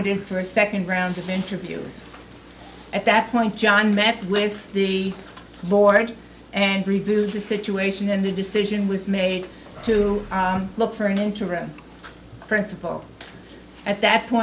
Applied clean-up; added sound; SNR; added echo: none; Animal; 16 dB; none.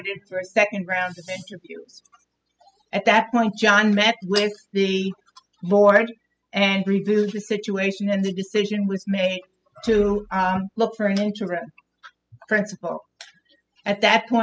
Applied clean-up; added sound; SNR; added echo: classical method spectral subtraction.